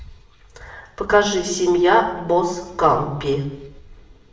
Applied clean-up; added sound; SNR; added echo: none; none; none; reverberation time 0.7 s.